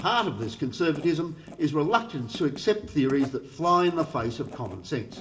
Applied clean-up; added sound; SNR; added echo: none; Writing; 20 dB; reverberation time 0.7 s.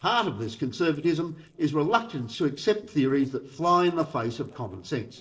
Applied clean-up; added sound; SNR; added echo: neural separator model SepFormer DNS4.